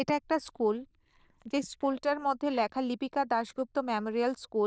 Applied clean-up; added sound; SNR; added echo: neural diffusion model UNIVERSE++.